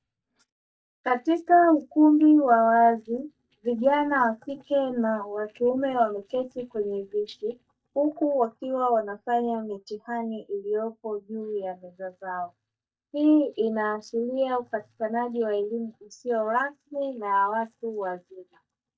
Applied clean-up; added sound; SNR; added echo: neural mask model DeepFilterNet 3.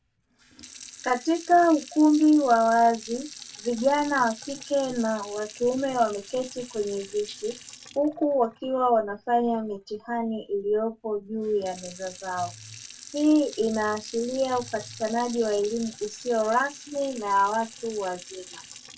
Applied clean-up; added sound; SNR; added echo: none; Sink (filling or washing) / Water tap, faucet; 19 dB; reverberation time 0.2 s.